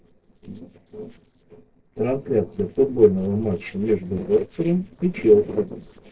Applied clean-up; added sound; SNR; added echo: neural separator model SepFormer DNS4.